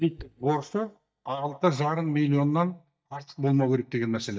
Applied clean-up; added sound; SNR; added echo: neural mask model DeepFilterNet 3.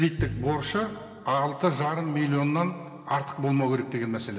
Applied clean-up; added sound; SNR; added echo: none; Piano; 11 dB; reverberation time 2.0 s.